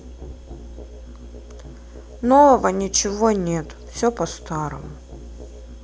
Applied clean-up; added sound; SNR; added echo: none; Musical instrument; 15 dB; none.